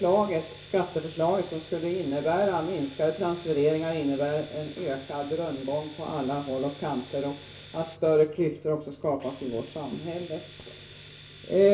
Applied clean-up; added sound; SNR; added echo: none; Domestic sounds, home sounds; 19 dB; reverberation time 0.3 s.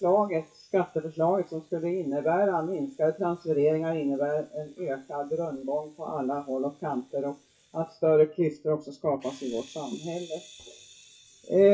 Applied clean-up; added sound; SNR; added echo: classical method WPE with log-MMSE.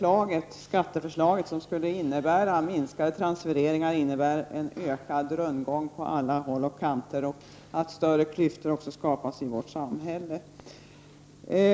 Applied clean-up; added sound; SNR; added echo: none; none; none; none.